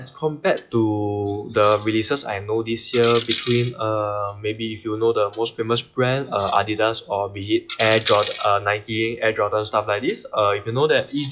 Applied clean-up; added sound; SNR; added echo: classical method WPE with log-MMSE.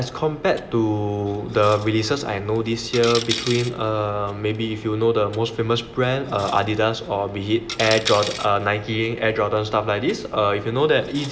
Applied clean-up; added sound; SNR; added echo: none; Coin (dropping); 14 dB; reverberation time 0.3 s.